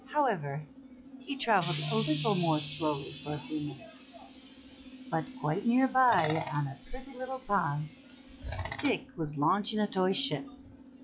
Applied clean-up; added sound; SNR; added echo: classical method log-MMSE.